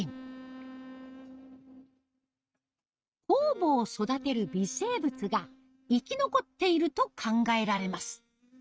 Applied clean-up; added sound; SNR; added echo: neural mask model RNNoise.